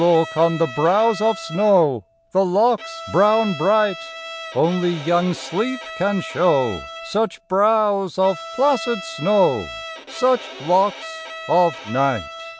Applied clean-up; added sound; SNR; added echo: none; Bowed string instrument; 14 dB; none.